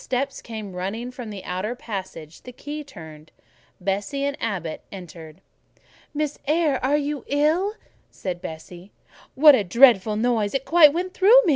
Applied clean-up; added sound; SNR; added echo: none; none; none; none.